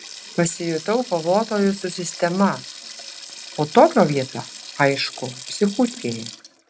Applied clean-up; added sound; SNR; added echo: none; Sink (filling or washing); 15 dB; none.